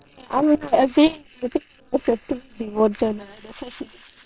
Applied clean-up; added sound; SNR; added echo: neural separator model SepFormer WHAM!.